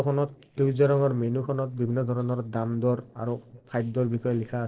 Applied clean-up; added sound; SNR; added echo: neural separator model SepFormer DNS4.